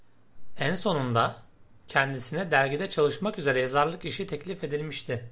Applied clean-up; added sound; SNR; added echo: none; none; none; none.